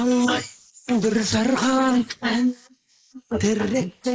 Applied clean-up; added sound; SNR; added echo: neural mask model Resemble Enhance denoiser.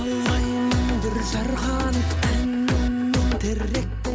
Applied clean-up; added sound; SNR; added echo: none; none; none; none.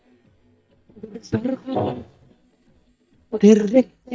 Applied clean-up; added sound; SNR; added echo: neural mask model DeepFilterNet 3.